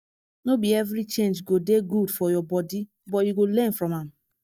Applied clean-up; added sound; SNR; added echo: neural mask model DeepFilterNet 3.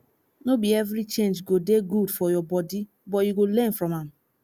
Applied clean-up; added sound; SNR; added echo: none; none; none; none.